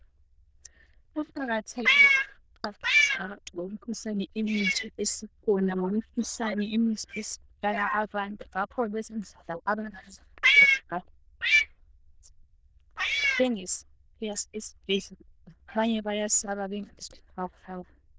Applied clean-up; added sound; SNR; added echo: neural diffusion model UNIVERSE++.